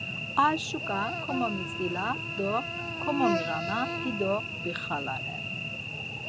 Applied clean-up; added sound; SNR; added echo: none; Cricket / Buzz; 2 dB; none.